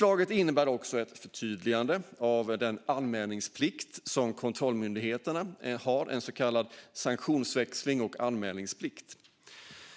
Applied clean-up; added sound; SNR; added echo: none; none; none; none.